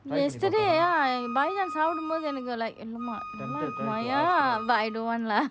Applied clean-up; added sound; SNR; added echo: none; Wind instrument, woodwind instrument; 11 dB; none.